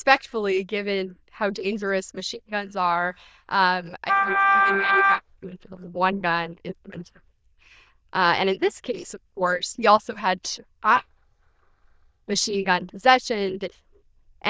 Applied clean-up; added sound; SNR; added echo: neural diffusion model UNIVERSE++.